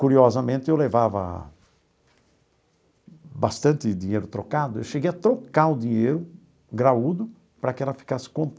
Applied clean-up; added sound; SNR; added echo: none; none; none; none.